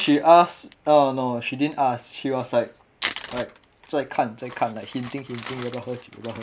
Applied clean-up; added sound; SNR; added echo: none; Crumpling, crinkling; 16 dB; none.